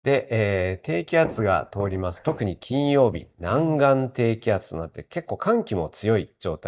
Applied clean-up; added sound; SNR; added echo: neural mask model DeepFilterNet 3.